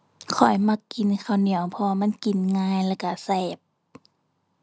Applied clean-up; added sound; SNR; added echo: none; none; none; none.